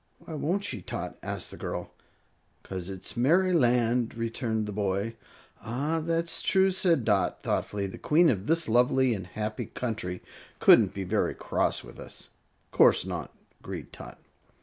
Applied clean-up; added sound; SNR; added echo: none; none; none; none.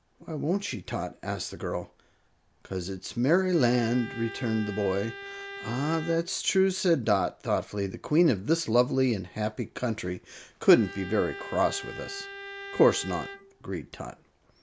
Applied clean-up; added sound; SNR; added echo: none; Bowed string instrument; 13 dB; none.